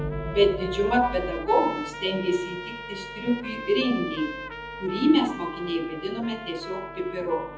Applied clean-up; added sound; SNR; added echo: none; Trumpet; 12 dB; reverberation time 0.7 s.